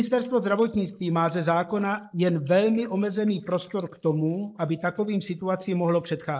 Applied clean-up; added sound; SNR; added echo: neural mask model Resemble Enhance denoiser.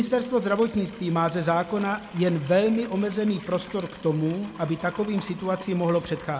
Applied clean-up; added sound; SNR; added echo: none; Livestock, farm animals, working animals; 19 dB; none.